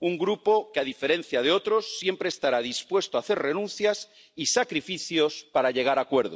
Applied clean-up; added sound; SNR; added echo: none; none; none; none.